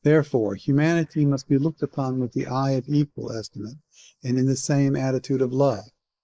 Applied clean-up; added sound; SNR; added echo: neural mask model Resemble Enhance denoiser.